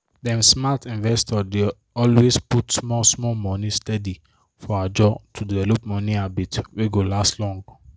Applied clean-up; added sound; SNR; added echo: none; none; none; none.